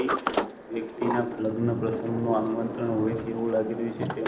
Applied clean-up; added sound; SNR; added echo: none; Sliding door; 4 dB; reverberation time 1.0 s.